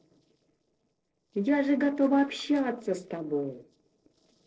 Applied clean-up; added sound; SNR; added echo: neural separator model SepFormer DNS4.